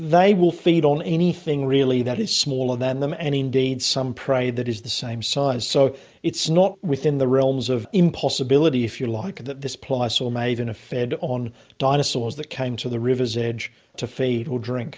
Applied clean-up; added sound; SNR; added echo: none; none; none; none.